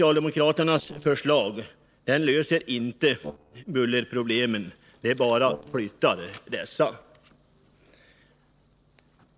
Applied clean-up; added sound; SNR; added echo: neural separator model SepFormer DNS4.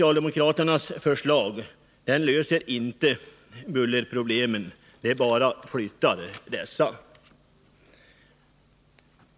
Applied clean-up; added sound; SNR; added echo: none; none; none; none.